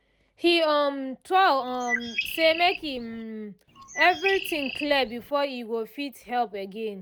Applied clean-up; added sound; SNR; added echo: none; Bird; 7 dB; none.